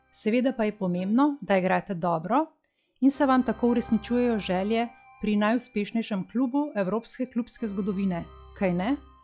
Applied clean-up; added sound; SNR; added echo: classical method log-MMSE.